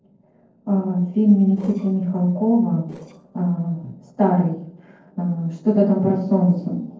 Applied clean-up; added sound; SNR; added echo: neural separator model SepFormer DNS4.